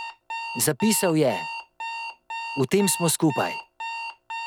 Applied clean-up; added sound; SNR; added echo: none; Alarm; 8 dB; none.